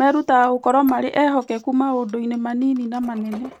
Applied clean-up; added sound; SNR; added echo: neural mask model RNNoise.